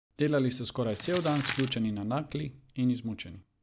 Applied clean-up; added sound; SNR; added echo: none; Crumpling, crinkling; 11 dB; none.